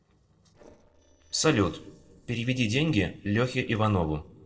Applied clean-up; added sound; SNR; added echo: neural separator model SepFormer DNS4.